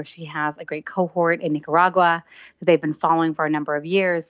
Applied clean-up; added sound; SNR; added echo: none; none; none; none.